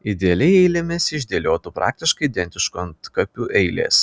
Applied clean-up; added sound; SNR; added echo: none; none; none; none.